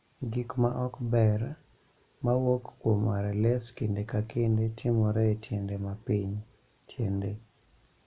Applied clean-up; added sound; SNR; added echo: none; none; none; none.